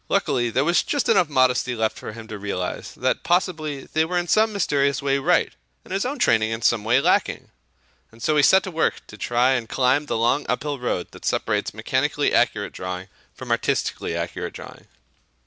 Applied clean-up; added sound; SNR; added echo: none; none; none; none.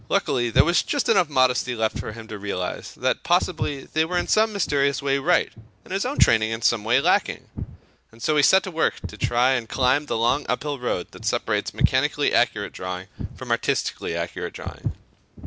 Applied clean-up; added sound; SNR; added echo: none; Walk, footsteps; 7 dB; none.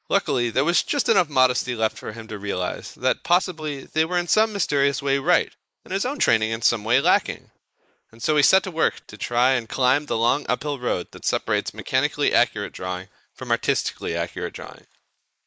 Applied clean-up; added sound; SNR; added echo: neural mask model Resemble Enhance denoiser.